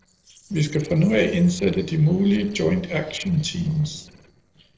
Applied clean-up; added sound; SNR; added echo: neural separator model SepFormer DNS4.